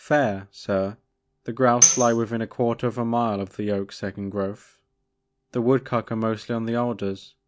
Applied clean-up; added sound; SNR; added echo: none; Tambourine; -1 dB; none.